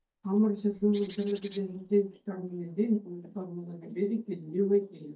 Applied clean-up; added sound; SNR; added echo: neural mask model DeepFilterNet 3.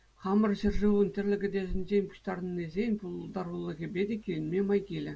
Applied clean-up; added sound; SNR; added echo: none; none; none; none.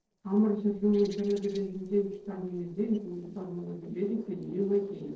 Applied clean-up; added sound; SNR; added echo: neural separator model SepFormer DNS4.